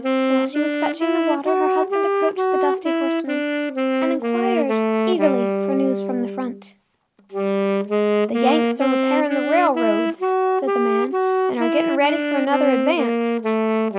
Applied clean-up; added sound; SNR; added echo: none; Wind instrument, woodwind instrument; -4 dB; none.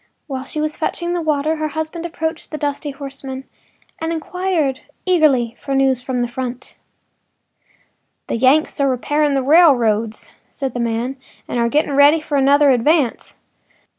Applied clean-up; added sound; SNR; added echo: none; none; none; none.